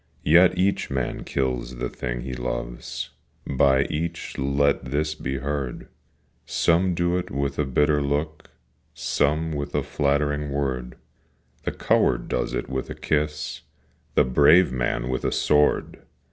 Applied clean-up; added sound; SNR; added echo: none; none; none; none.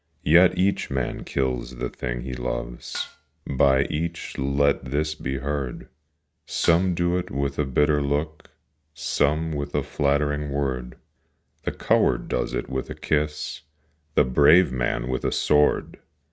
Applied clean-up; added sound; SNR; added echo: neural mask model RNNoise.